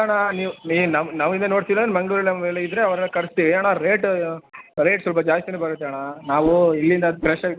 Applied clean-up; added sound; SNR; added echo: none; Whoosh, swoosh, swish; 12 dB; none.